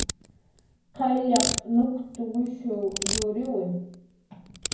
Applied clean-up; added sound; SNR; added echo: none; Ratchet, pawl; 6 dB; reverberation time 0.9 s.